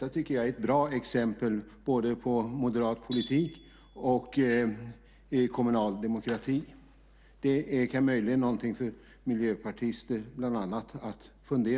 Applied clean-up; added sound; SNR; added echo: none; Tools; 20 dB; none.